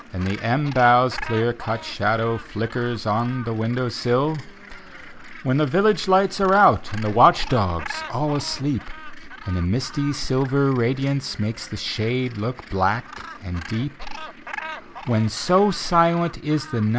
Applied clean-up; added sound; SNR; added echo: none; Gull, seagull; 17 dB; none.